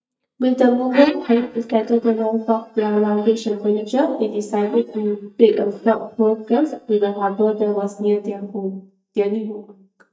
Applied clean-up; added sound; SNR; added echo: neural mask model DeepFilterNet 3.